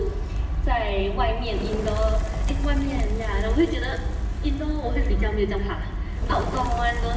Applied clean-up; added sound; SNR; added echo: none; Fire; 11 dB; reverberation time 0.9 s.